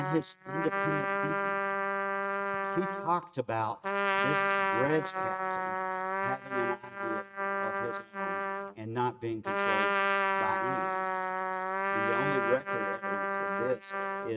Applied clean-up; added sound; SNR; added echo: neural mask model RNNoise.